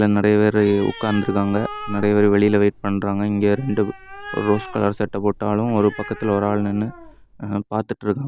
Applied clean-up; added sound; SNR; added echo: none; Animal; 16 dB; none.